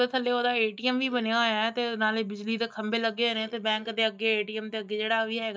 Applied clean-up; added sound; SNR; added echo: neural mask model DeepFilterNet 3.